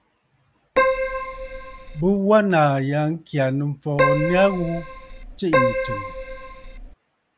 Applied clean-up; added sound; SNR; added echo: none; Keyboard (musical); 1 dB; none.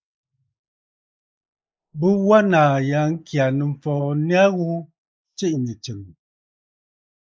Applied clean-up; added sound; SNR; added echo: neural mask model Resemble Enhance denoiser.